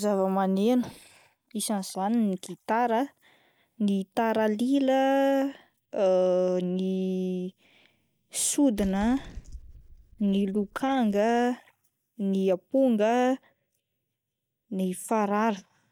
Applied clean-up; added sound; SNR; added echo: neural mask model DeepFilterNet 3.